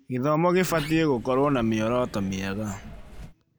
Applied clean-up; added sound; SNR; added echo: none; Sliding door; 16 dB; none.